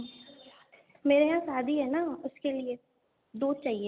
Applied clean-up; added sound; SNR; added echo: none; none; none; none.